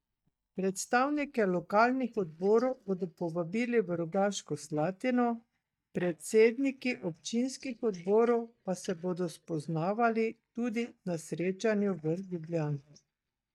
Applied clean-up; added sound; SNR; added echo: neural mask model DeepFilterNet 3.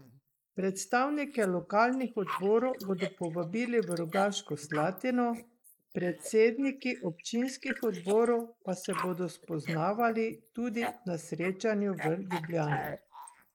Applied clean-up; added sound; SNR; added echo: neural mask model Resemble Enhance denoiser.